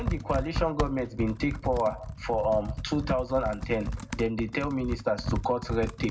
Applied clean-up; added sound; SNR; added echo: none; Computer keyboard; 5 dB; reverberation time 0.3 s.